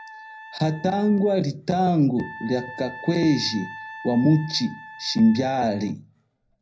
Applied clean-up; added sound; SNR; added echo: none; Wind instrument, woodwind instrument; 17 dB; reverberation time 0.4 s.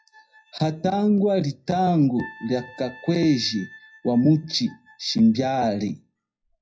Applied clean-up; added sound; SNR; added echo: classical method WPE with log-MMSE.